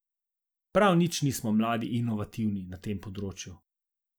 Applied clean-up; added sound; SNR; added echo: none; none; none; none.